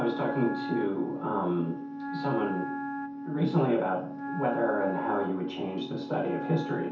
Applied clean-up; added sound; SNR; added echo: none; Wind instrument, woodwind instrument; 6 dB; reverberation time 0.6 s.